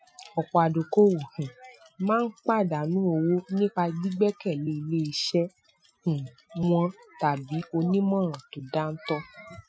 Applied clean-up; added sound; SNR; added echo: classical method Wiener filter.